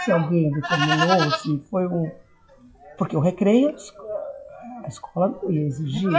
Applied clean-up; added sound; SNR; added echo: classical method WPE with log-MMSE.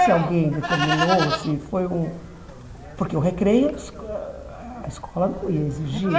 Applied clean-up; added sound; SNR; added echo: none; Livestock, farm animals, working animals; 5 dB; reverberation time 2.9 s.